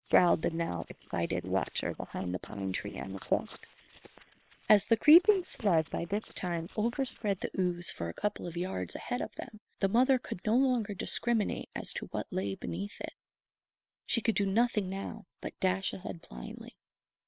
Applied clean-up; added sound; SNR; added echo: neural separator model SepFormer WHAM!.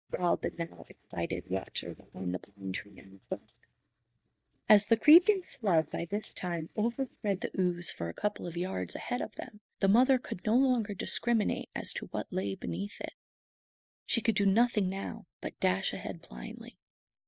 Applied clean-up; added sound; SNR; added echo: neural mask model DeepFilterNet 3.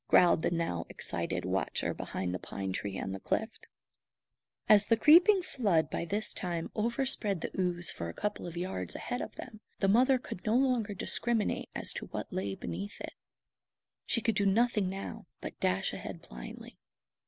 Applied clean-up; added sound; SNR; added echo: none; none; none; none.